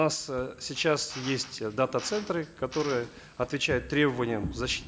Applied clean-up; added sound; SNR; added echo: none; Drill; 17 dB; none.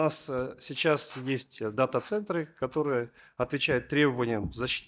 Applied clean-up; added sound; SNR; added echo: neural mask model DeepFilterNet 3.